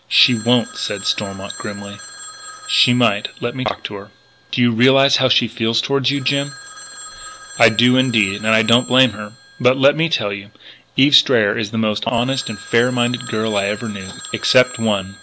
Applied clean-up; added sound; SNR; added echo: none; Telephone; 18 dB; none.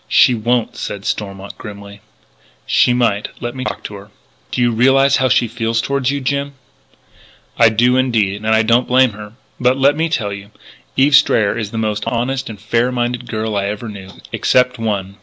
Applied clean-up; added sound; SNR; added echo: none; none; none; none.